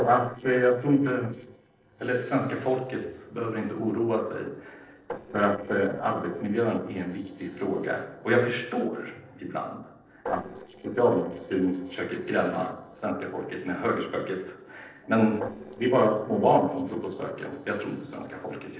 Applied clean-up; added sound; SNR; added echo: neural separator model SepFormer DNS4.